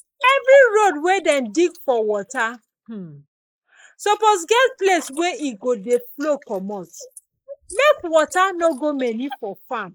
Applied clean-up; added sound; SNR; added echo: neural mask model Resemble Enhance denoiser.